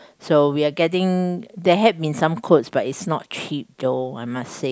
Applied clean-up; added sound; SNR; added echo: none; none; none; none.